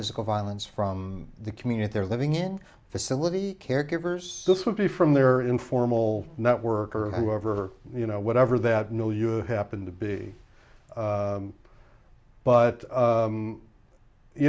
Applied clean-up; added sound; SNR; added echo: none; none; none; none.